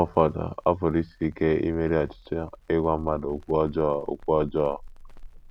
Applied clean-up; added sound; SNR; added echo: none; Crackle; 20 dB; none.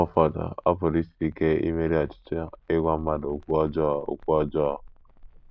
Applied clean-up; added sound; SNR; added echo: neural mask model DeepFilterNet 3.